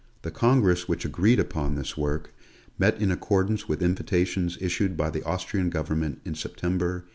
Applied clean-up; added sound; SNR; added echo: none; none; none; none.